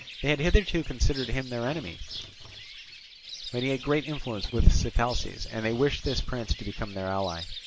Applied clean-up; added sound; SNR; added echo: none; Bird; 15 dB; none.